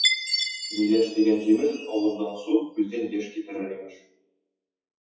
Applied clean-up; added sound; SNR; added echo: classical method WPE with log-MMSE.